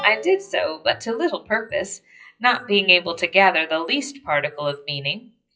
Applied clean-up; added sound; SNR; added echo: classical method WPE with log-MMSE.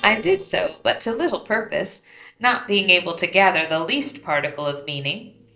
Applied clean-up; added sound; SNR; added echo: neural separator model SepFormer DNS4.